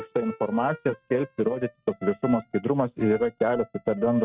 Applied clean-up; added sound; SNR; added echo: neural mask model RNNoise.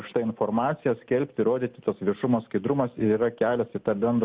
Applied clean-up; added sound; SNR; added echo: none; none; none; none.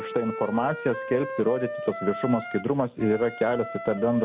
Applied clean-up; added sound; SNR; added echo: none; Wind instrument, woodwind instrument; 9 dB; none.